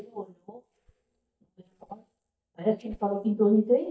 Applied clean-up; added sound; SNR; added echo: neural mask model DeepFilterNet 3.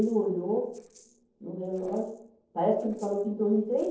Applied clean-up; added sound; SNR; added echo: neural separator model SepFormer DNS4.